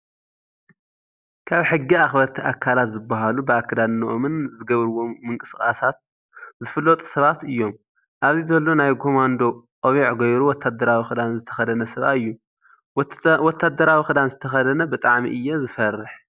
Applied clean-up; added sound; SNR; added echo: none; none; none; none.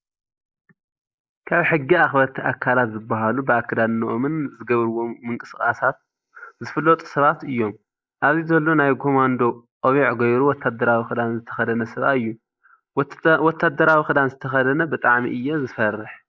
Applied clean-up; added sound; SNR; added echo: neural mask model Resemble Enhance denoiser.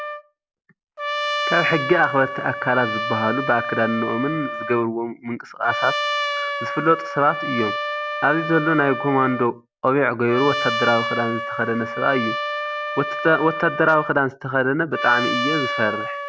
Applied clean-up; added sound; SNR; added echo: none; Trumpet; 5 dB; none.